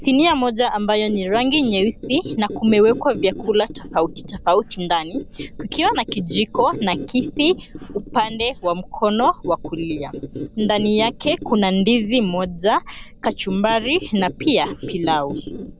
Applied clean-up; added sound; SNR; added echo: none; Squeak; 12 dB; none.